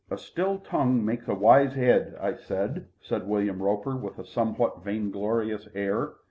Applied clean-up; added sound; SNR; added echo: none; none; none; none.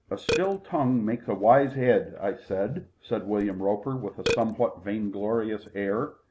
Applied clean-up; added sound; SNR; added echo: none; Burping, eructation; 11 dB; none.